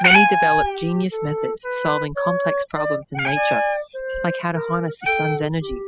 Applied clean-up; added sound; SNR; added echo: classical method spectral subtraction.